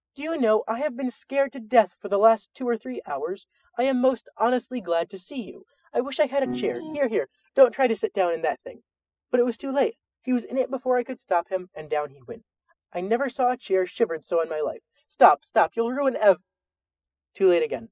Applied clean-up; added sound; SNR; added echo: classical method spectral subtraction.